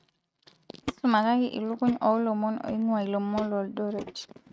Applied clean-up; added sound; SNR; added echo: neural mask model RNNoise.